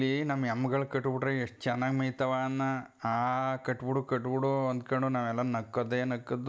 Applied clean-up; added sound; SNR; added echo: none; none; none; none.